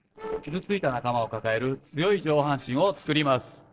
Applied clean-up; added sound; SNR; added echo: neural separator model SepFormer DNS4.